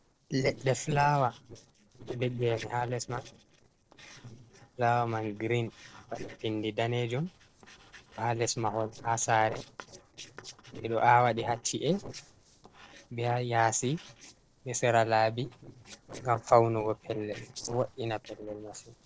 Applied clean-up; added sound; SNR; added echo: neural separator model SepFormer DNS4.